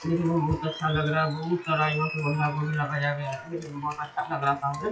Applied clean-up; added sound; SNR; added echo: classical method WPE with log-MMSE.